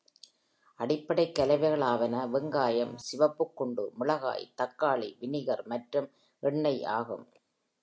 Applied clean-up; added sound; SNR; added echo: none; Printer; 19 dB; none.